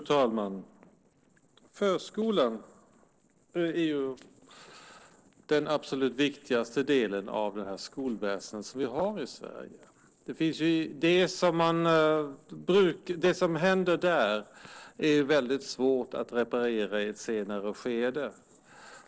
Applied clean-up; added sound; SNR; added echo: neural separator model SepFormer DNS4.